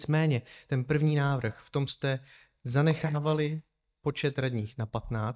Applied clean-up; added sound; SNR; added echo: neural mask model DeepFilterNet 3.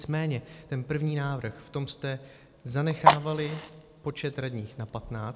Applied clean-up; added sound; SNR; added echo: none; Fire; 0 dB; none.